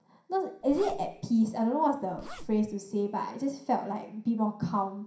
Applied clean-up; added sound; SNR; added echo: none; Zipper (clothing); 13 dB; reverberation time 0.5 s.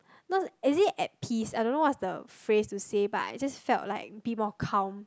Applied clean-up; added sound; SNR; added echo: none; none; none; none.